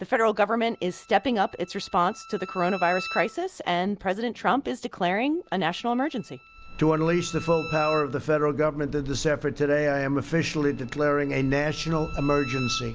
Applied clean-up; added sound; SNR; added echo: none; Bowed string instrument; 17 dB; none.